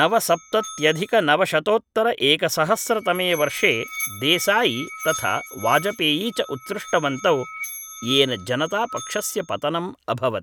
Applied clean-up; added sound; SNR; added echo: none; Musical instrument; 15 dB; none.